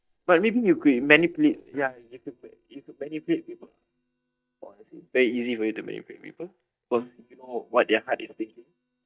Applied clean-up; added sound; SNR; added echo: neural mask model DeepFilterNet 3.